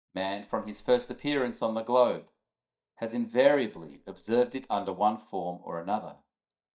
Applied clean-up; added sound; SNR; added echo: neural mask model DeepFilterNet 3.